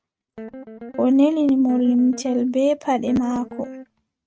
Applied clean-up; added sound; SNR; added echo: neural mask model RNNoise.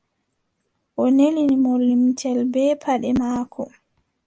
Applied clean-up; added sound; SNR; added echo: none; none; none; none.